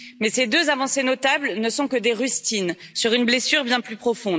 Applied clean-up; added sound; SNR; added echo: none; none; none; none.